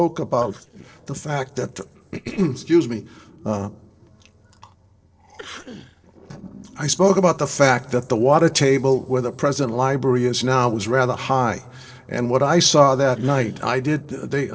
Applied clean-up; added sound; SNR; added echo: neural separator model SepFormer DNS4.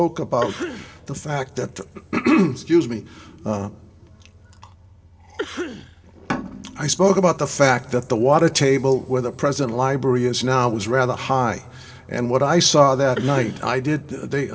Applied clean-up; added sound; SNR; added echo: none; Cough; 13 dB; reverberation time 1.7 s.